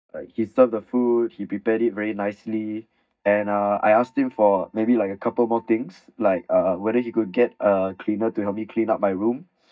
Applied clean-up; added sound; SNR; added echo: neural mask model DeepFilterNet 3.